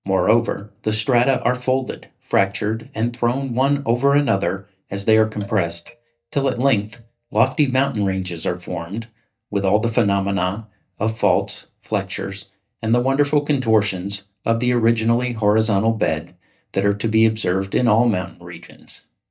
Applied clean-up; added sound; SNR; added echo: neural mask model DeepFilterNet 3.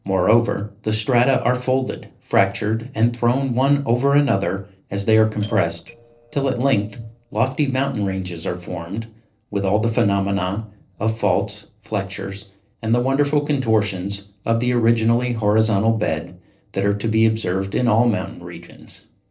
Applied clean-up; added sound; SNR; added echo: neural separator model SepFormer DNS4.